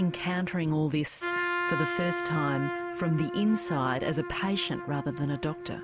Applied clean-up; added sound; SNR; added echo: none; Trumpet; 5 dB; none.